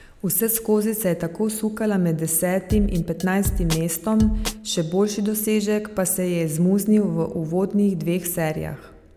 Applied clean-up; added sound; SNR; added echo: none; Drum kit; 4 dB; none.